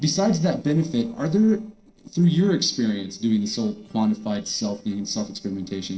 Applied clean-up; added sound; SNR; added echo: neural separator model SepFormer DNS4.